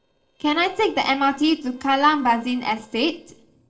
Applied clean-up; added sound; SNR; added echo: neural separator model SepFormer DNS4.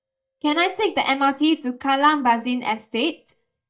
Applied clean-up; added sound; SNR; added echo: neural mask model DeepFilterNet 3.